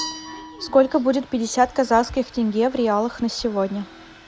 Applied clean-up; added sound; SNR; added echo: none; Glass; 19 dB; none.